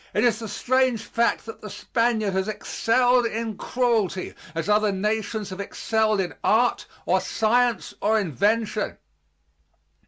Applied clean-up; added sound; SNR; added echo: none; none; none; none.